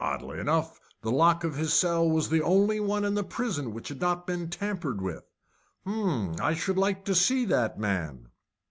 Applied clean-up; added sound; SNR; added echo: none; none; none; none.